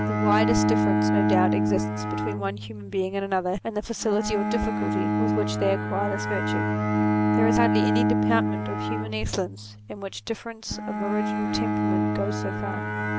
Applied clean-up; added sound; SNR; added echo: none; Bowed string instrument; -4 dB; none.